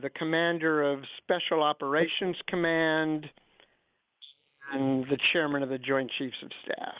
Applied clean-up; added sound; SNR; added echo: neural mask model Resemble Enhance denoiser.